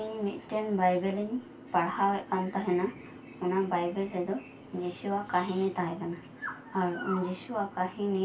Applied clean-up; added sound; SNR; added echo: none; Boat, Water vehicle; 18 dB; reverberation time 0.2 s.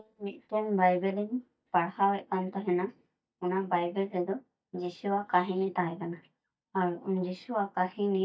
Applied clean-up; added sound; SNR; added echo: neural mask model DeepFilterNet 3.